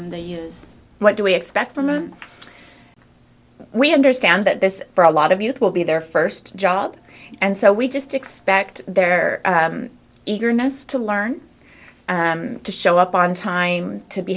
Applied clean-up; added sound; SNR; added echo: none; none; none; none.